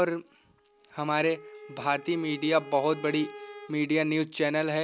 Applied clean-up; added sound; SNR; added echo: none; Wind instrument, woodwind instrument + Bowed string instrument; 18 dB; none.